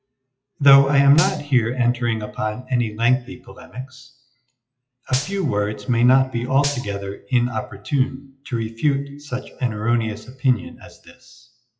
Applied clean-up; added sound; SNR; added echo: classical method WPE with log-MMSE.